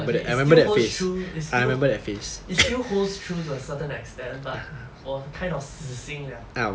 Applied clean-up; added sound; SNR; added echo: none; none; none; none.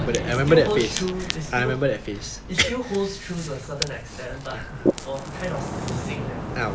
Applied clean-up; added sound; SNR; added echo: none; Ocean; 6 dB; none.